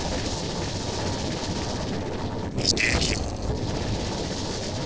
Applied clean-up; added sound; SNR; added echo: neural separator model SepFormer DNS4.